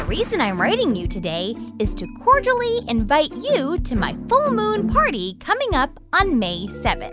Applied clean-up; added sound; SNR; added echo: none; none; none; none.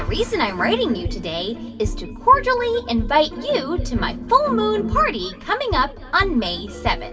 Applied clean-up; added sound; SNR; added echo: none; none; none; reverberation time 2.5 s.